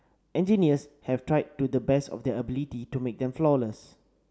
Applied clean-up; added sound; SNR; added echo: none; none; none; none.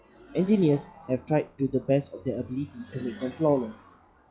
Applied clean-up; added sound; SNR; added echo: classical method log-MMSE.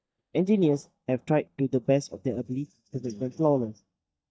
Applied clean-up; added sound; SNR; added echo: neural mask model DeepFilterNet 3.